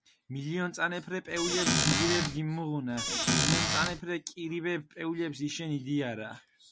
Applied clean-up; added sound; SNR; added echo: none; Squeak / Cupboard open or close; -5 dB; none.